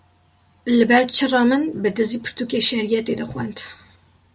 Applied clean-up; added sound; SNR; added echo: none; none; none; none.